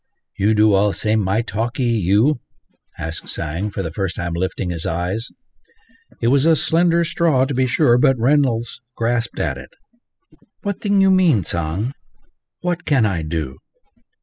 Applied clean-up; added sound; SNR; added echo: classical method spectral subtraction.